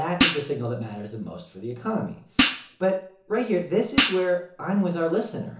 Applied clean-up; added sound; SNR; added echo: none; Hi-hat; -3 dB; reverberation time 0.7 s.